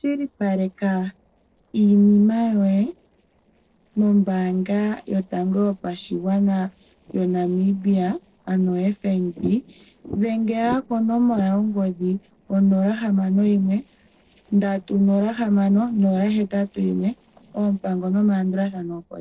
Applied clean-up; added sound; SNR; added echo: neural separator model SepFormer DNS4.